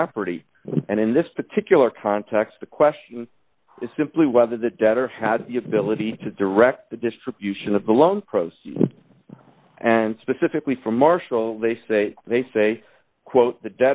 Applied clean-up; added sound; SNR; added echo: none; none; none; none.